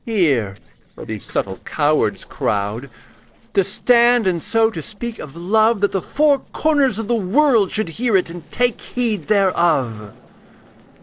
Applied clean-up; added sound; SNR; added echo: neural separator model SepFormer DNS4.